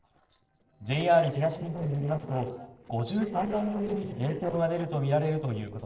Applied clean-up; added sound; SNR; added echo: neural separator model SepFormer DNS4.